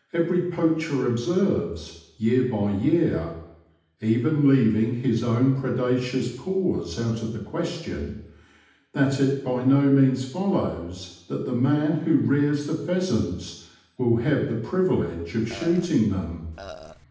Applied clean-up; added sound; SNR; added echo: none; Burping, eructation; 16 dB; reverberation time 0.8 s.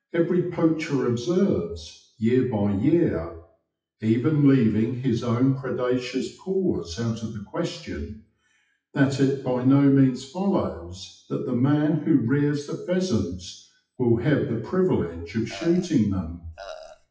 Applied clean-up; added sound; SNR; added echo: classical method WPE with log-MMSE.